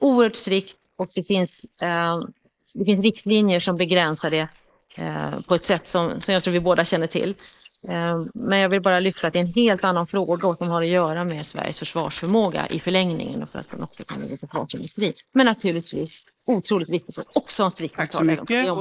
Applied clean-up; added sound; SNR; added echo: neural mask model Resemble Enhance denoiser.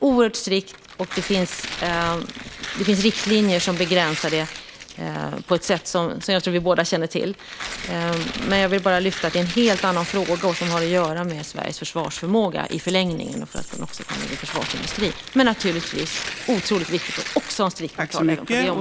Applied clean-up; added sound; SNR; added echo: none; Tearing + Keys jangling; 11 dB; none.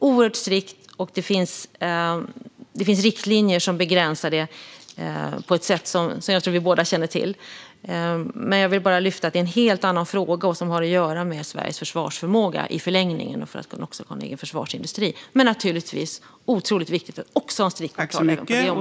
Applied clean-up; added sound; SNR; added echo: none; none; none; none.